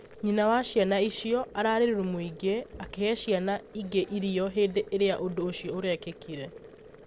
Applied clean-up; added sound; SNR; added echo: none; Boiling; 20 dB; none.